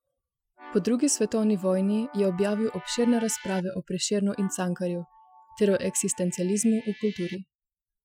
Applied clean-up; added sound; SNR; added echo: classical method Wiener filter.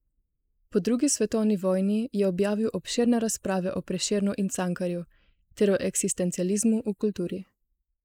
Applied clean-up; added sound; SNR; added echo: neural mask model Resemble Enhance denoiser.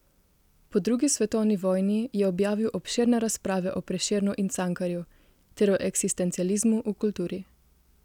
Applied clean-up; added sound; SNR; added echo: none; none; none; none.